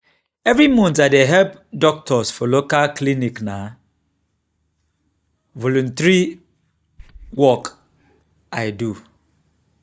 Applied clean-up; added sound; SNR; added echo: neural mask model DeepFilterNet 3.